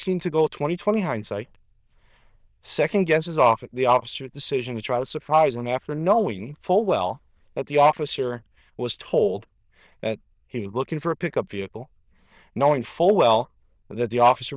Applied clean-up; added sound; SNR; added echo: neural diffusion model UNIVERSE++.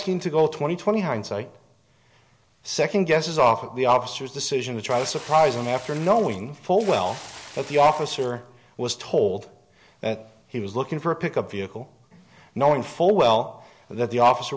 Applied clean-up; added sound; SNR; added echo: none; Water / Splash, splatter; 18 dB; none.